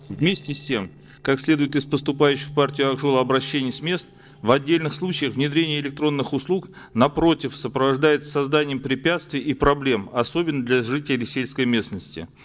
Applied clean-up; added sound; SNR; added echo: neural separator model SepFormer DNS4.